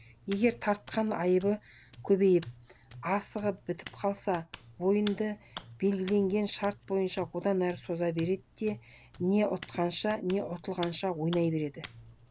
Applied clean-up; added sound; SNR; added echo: none; Hands; 18 dB; none.